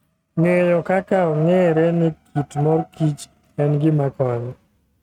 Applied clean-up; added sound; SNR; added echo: neural mask model RNNoise.